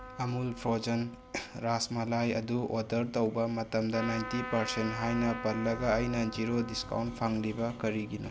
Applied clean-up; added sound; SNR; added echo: none; Trumpet; 13 dB; none.